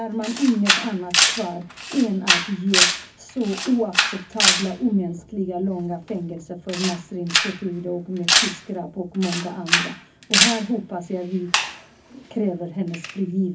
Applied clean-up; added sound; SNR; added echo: none; Camera; -1 dB; reverberation time 0.3 s.